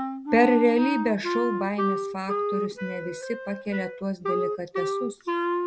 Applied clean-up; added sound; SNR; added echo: none; Wind instrument, woodwind instrument; 2 dB; none.